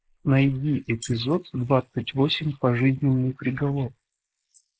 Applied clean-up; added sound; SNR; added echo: neural mask model Resemble Enhance denoiser.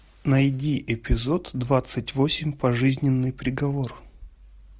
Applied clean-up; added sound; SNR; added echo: none; none; none; none.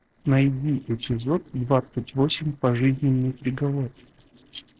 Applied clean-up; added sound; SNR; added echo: neural separator model SepFormer DNS4.